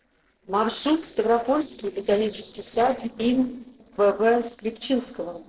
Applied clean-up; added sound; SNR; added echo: neural separator model SepFormer DNS4.